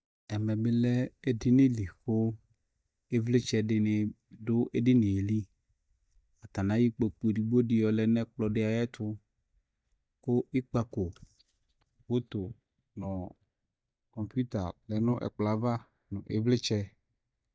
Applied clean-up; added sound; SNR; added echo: neural mask model DeepFilterNet 3.